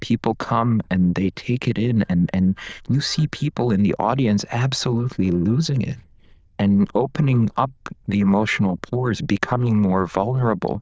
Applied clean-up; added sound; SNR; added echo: neural diffusion model UNIVERSE++.